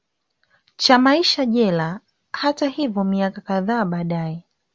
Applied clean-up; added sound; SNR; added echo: none; none; none; none.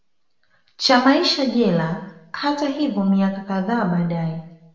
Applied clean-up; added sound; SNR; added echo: none; none; none; reverberation time 0.8 s.